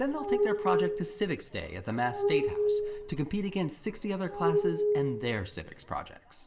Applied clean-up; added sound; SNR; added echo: none; Glass; -2 dB; reverberation time 0.7 s.